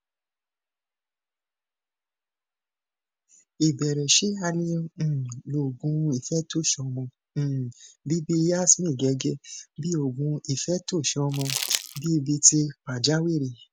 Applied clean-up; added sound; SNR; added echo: none; Crumpling, crinkling; 4 dB; none.